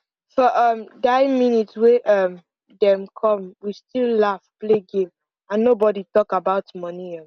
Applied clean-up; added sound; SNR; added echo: none; none; none; none.